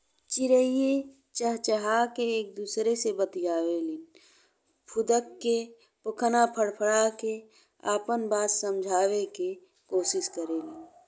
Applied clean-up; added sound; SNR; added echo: none; none; none; none.